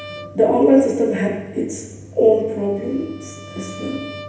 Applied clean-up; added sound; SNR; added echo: none; Bowed string instrument; 20 dB; reverberation time 0.9 s.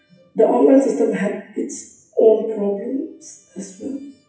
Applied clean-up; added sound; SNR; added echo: classical method WPE with log-MMSE.